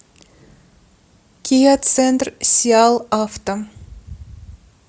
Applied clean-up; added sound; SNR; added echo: none; none; none; none.